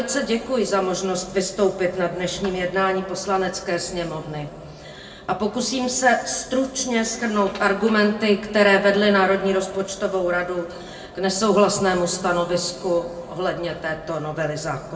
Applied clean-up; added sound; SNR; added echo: none; none; none; reverberation time 1.2 s.